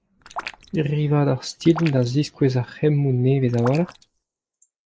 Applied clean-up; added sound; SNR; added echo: neural mask model Resemble Enhance denoiser.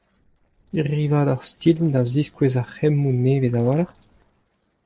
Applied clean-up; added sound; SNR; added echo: neural separator model SepFormer DNS4.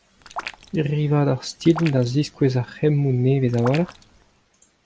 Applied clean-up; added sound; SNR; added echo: none; Raindrop; 17 dB; none.